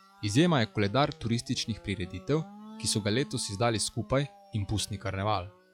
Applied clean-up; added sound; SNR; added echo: classical method log-MMSE.